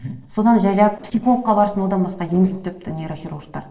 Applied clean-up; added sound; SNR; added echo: neural separator model SepFormer DNS4.